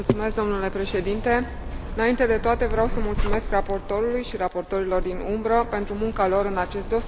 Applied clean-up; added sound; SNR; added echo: none; Zipper (clothing); 5 dB; none.